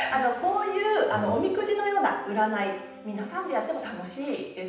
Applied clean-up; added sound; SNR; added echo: none; Wind instrument, woodwind instrument; 20 dB; reverberation time 0.9 s.